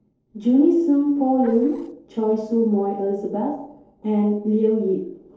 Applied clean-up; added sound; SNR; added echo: neural separator model SepFormer DNS4.